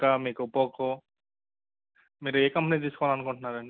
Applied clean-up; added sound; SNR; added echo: none; none; none; none.